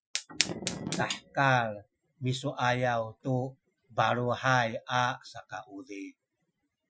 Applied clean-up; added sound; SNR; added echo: classical method Wiener filter.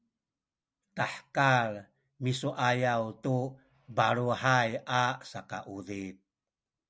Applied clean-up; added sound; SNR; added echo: none; none; none; none.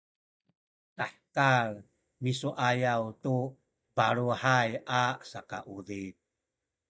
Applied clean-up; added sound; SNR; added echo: neural mask model DeepFilterNet 3.